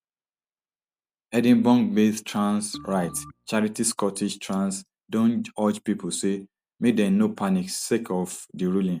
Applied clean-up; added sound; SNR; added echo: none; Organ; 19 dB; none.